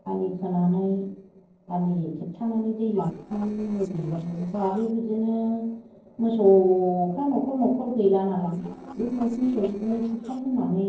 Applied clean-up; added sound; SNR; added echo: neural separator model SepFormer DNS4.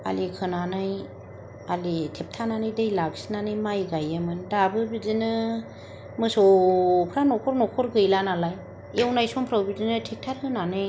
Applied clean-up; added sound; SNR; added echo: none; none; none; none.